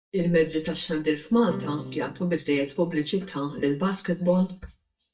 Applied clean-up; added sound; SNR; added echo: neural mask model DeepFilterNet 3.